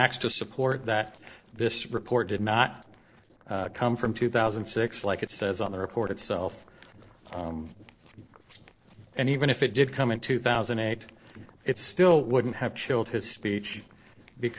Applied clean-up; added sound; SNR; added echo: neural separator model SepFormer DNS4.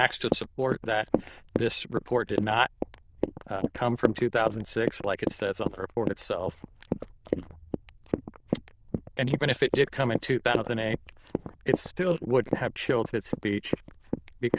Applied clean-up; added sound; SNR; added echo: neural diffusion model UNIVERSE++.